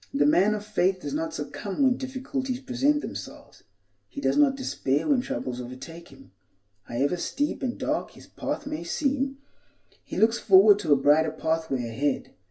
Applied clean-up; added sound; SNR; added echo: none; none; none; reverberation time 0.1 s.